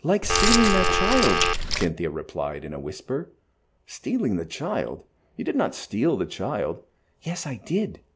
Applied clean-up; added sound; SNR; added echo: none; Telephone + Keys jangling; -5 dB; none.